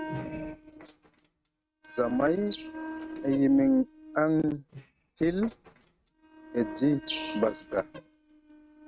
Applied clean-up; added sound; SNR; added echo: neural mask model RNNoise.